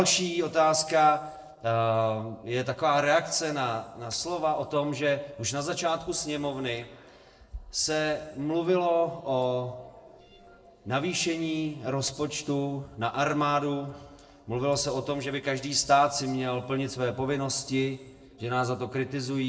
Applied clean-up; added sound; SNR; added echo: neural separator model SepFormer DNS4.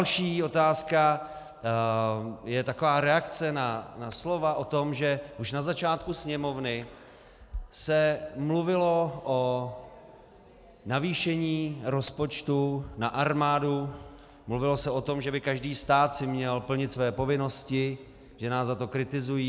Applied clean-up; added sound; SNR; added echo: none; none; none; none.